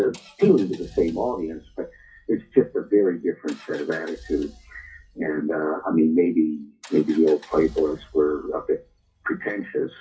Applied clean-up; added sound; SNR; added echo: classical method WPE with log-MMSE.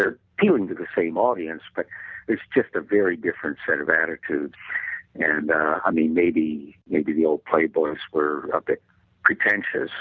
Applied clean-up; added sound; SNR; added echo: none; none; none; none.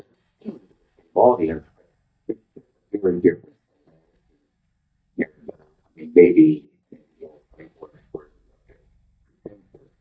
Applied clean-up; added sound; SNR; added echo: neural mask model DeepFilterNet 3.